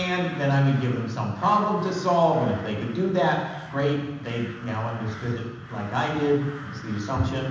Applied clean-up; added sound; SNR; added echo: none; Crow; 19 dB; reverberation time 1.1 s.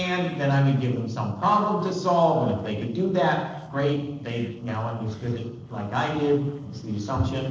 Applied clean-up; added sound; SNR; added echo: neural separator model SepFormer DNS4.